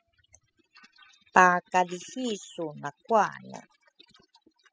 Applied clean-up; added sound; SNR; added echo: classical method spectral subtraction.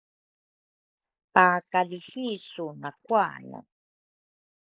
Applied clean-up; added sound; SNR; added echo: neural mask model Resemble Enhance denoiser.